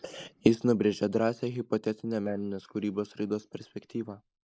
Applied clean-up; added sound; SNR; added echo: neural mask model Resemble Enhance denoiser.